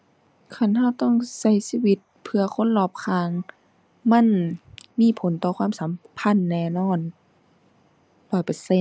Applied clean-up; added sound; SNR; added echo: none; none; none; none.